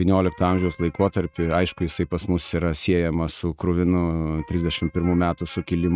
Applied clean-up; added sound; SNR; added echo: neural mask model RNNoise.